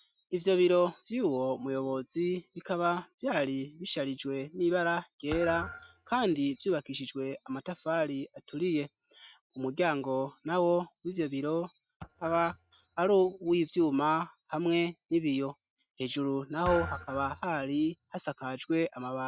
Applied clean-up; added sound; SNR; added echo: neural mask model RNNoise.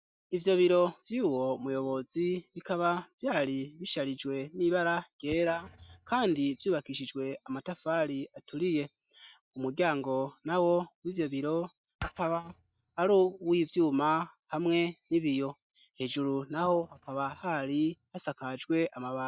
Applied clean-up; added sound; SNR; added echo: neural mask model DeepFilterNet 3.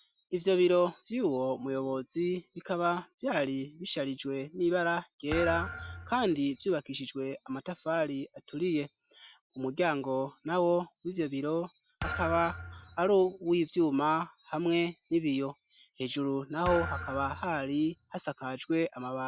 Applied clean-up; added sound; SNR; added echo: none; Thump, thud; 10 dB; none.